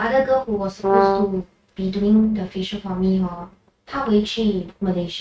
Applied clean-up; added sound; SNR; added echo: neural mask model RNNoise.